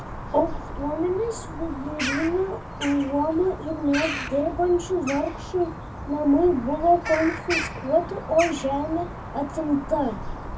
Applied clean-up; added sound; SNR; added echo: none; Bird vocalization, bird call, bird song; 8 dB; reverberation time 0.3 s.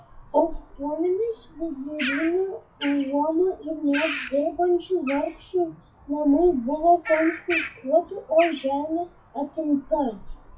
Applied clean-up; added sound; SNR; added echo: classical method WPE with log-MMSE.